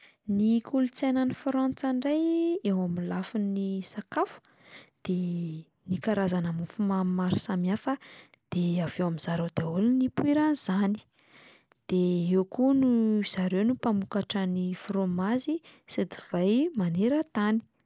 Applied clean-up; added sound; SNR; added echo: neural mask model Resemble Enhance denoiser.